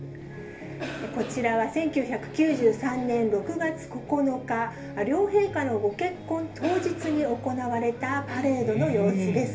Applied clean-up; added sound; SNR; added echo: none; Cough; 14 dB; reverberation time 0.3 s.